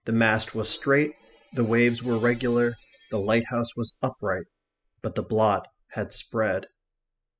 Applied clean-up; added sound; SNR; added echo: classical method spectral subtraction.